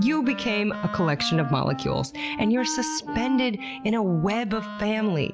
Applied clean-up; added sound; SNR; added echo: none; Wind instrument, woodwind instrument; 10 dB; none.